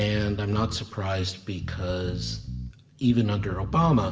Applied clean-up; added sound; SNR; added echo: none; Bass guitar; 10 dB; reverberation time 0.7 s.